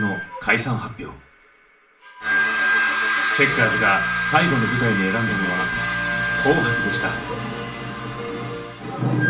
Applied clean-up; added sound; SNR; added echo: none; Wind instrument, woodwind instrument; 3 dB; reverberation time 0.4 s.